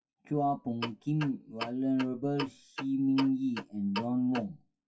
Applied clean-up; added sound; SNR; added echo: classical method WPE with log-MMSE.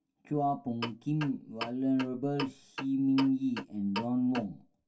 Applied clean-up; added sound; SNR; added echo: none; Clock; 11 dB; reverberation time 0.2 s.